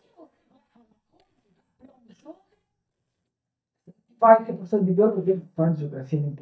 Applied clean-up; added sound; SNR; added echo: neural mask model DeepFilterNet 3.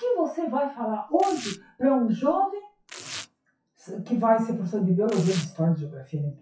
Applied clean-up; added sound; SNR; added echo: classical method WPE with log-MMSE.